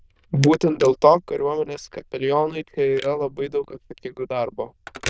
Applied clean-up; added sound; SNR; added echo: neural diffusion model UNIVERSE++.